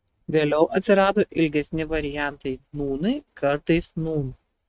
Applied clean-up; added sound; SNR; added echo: neural mask model RNNoise.